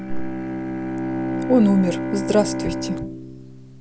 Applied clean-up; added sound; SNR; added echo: none; Bowed string instrument; 4 dB; none.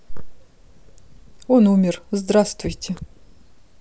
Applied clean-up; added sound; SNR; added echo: none; none; none; none.